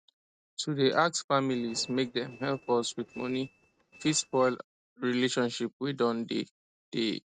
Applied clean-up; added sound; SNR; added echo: neural mask model RNNoise.